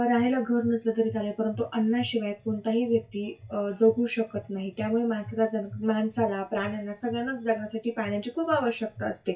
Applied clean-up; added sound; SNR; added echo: classical method WPE with log-MMSE.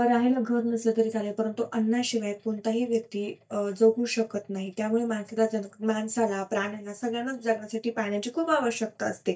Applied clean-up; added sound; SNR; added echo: neural mask model DeepFilterNet 3.